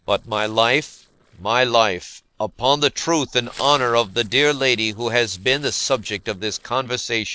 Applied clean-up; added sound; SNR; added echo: neural separator model SepFormer DNS4.